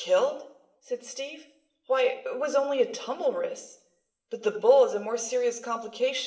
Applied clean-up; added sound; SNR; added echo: none; none; none; reverberation time 0.6 s.